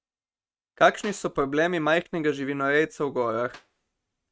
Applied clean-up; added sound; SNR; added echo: neural mask model RNNoise.